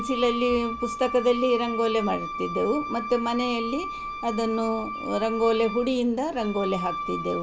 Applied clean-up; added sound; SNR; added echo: none; Wind instrument, woodwind instrument; 7 dB; none.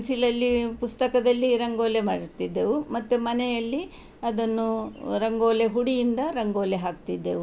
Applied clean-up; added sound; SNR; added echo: none; none; none; none.